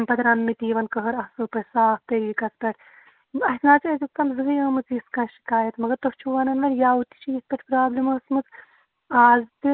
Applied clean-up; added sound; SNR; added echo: none; none; none; none.